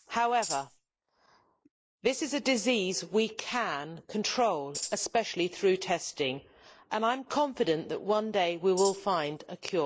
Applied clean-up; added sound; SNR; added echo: neural mask model Resemble Enhance denoiser.